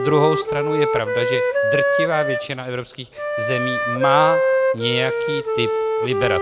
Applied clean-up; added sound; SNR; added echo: none; Wind instrument, woodwind instrument; -2 dB; none.